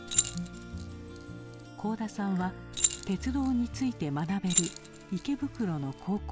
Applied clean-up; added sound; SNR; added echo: none; Keys jangling; 2 dB; none.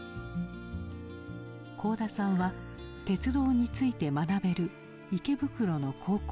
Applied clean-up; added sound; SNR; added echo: none; none; none; none.